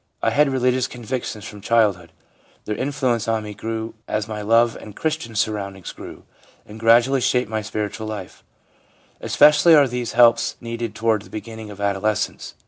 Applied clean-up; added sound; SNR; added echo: none; none; none; none.